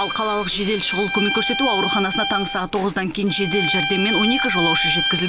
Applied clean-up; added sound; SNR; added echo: none; Bowed string instrument; 1 dB; none.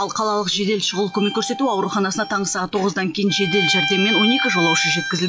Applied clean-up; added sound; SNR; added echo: classical method log-MMSE.